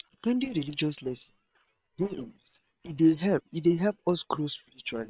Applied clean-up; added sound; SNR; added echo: neural separator model SepFormer WHAM!.